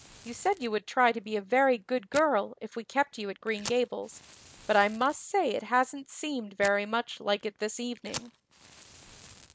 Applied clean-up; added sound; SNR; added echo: none; Fire; 19 dB; none.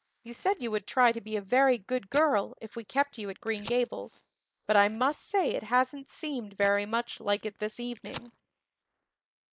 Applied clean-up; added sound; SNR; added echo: neural mask model Resemble Enhance denoiser.